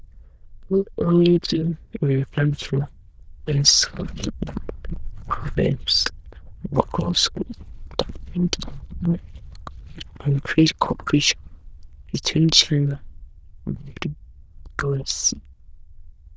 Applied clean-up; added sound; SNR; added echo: neural diffusion model UNIVERSE++.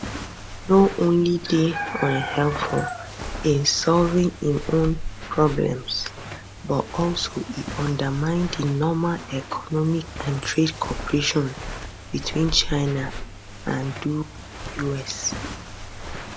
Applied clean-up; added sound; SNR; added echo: none; Walk, footsteps; 10 dB; none.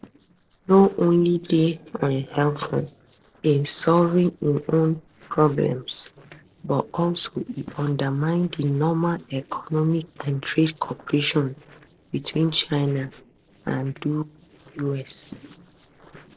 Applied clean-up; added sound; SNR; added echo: neural separator model SepFormer DNS4.